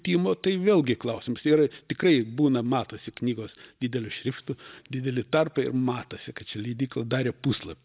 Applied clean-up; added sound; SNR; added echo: none; none; none; none.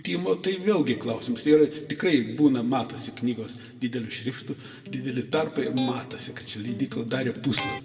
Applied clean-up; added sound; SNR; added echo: none; Electric guitar; 12 dB; reverberation time 1.3 s.